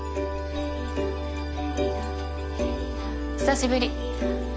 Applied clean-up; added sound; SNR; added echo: none; none; none; none.